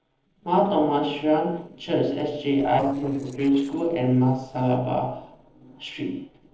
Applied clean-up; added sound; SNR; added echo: neural separator model SepFormer DNS4.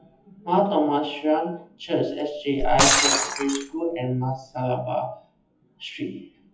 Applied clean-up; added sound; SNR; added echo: classical method WPE with log-MMSE.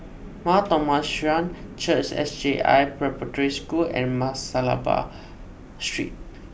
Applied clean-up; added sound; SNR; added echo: none; none; none; none.